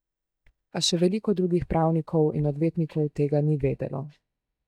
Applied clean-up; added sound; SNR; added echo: neural mask model DeepFilterNet 3.